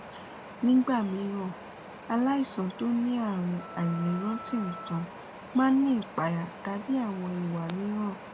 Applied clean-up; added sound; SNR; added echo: none; Wind + Wind instrument, woodwind instrument; 14 dB; none.